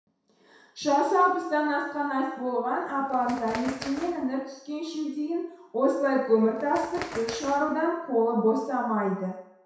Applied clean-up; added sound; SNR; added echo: none; Bird; 15 dB; reverberation time 0.7 s.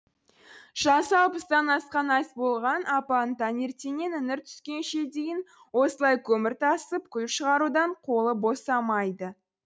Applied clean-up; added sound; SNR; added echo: none; none; none; none.